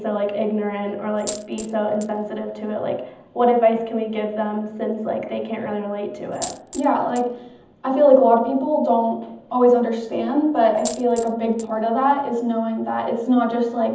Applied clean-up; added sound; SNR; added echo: none; Coin (dropping); 17 dB; reverberation time 0.8 s.